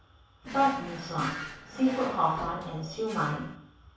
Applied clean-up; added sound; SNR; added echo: none; Drawer open or close; 10 dB; reverberation time 0.7 s.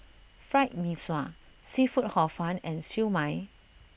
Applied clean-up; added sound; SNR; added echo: none; none; none; none.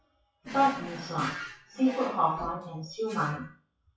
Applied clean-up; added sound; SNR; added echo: classical method WPE with log-MMSE.